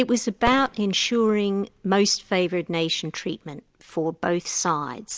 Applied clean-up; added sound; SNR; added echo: none; Fireworks; 16 dB; none.